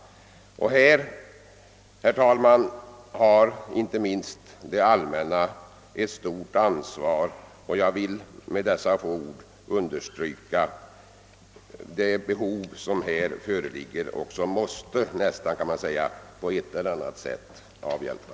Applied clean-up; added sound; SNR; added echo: none; none; none; none.